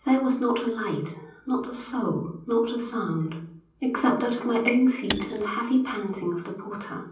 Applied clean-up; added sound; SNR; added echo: none; Shatter / Crushing; 13 dB; reverberation time 0.6 s.